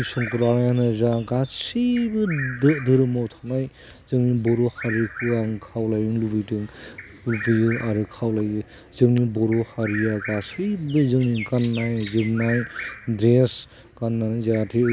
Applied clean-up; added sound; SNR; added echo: none; Bird vocalization, bird call, bird song; 16 dB; none.